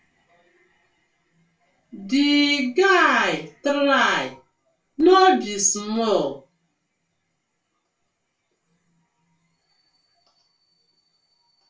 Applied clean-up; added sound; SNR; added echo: none; none; none; reverberation time 0.2 s.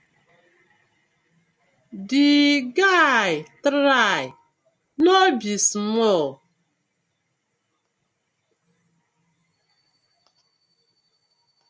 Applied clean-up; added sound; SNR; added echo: none; none; none; none.